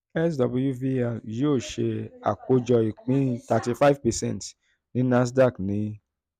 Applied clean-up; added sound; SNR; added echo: none; none; none; none.